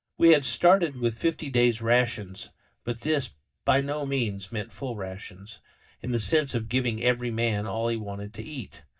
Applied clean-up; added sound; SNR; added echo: neural mask model DeepFilterNet 3.